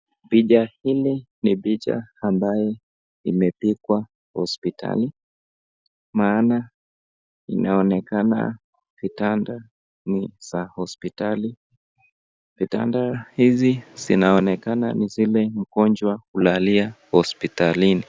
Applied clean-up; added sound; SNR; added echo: none; none; none; none.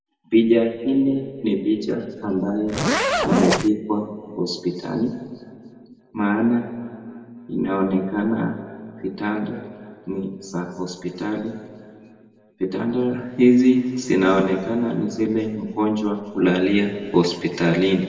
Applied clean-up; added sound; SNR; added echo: none; Zipper (clothing); -1 dB; reverberation time 2.0 s.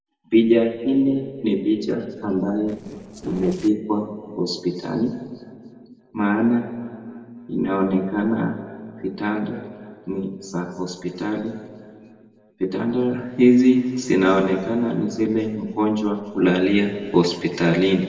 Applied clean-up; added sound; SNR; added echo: neural separator model SepFormer DNS4.